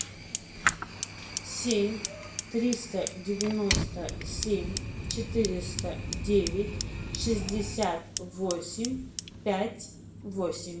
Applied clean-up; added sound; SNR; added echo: none; Fire; 3 dB; reverberation time 0.5 s.